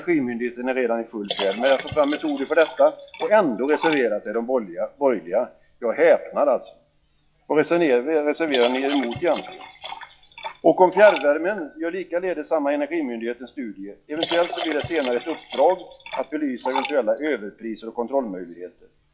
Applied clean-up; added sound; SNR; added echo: classical method log-MMSE.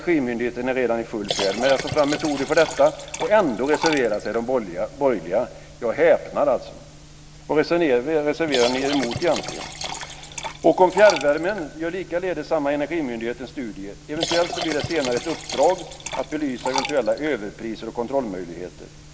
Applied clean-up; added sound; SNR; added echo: none; Liquid; 9 dB; none.